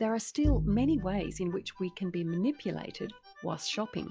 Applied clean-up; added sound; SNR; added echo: classical method log-MMSE.